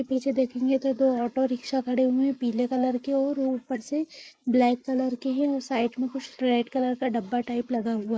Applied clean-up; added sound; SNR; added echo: neural mask model Resemble Enhance denoiser.